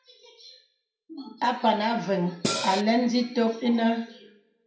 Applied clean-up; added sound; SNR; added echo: none; Cymbal; 1 dB; reverberation time 0.5 s.